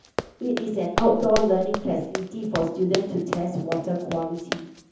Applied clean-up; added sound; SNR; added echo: none; Run; 7 dB; reverberation time 0.7 s.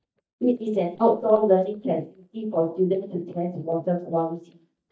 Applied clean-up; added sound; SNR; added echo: neural mask model DeepFilterNet 3.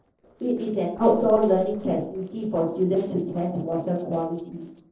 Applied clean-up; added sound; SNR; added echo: neural separator model SepFormer DNS4.